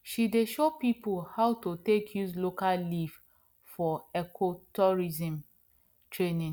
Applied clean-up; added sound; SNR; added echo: none; none; none; none.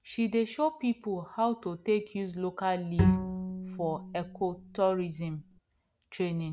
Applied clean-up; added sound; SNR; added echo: none; Bowed string instrument; 0 dB; none.